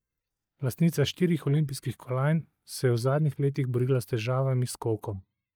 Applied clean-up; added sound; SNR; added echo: neural mask model DeepFilterNet 3.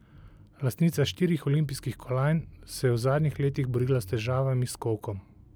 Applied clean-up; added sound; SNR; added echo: none; none; none; none.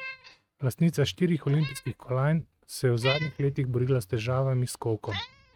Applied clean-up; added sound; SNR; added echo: neural mask model RNNoise.